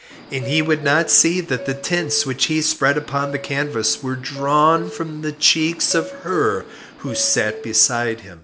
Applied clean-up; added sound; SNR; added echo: none; Subway, metro, underground; 14 dB; none.